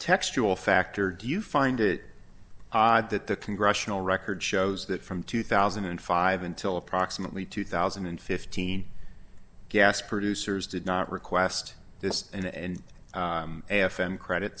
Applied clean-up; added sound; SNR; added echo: none; none; none; none.